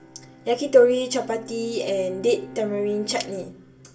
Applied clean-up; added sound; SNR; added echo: none; Bowed string instrument; 19 dB; reverberation time 0.2 s.